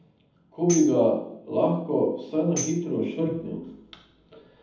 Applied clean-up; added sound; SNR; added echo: none; Tambourine; 13 dB; reverberation time 0.8 s.